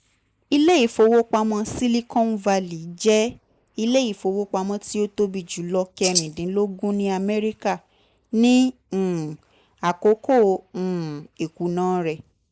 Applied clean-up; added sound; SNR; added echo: neural mask model Resemble Enhance denoiser.